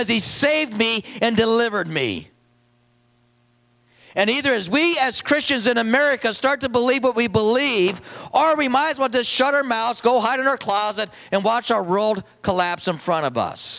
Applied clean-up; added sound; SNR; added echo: none; none; none; none.